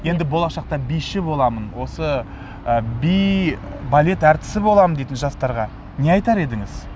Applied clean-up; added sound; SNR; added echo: none; none; none; none.